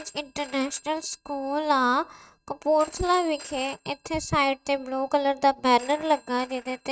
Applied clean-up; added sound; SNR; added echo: neural mask model RNNoise.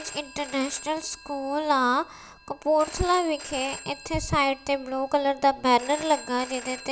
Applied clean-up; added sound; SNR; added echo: none; Telephone; 16 dB; none.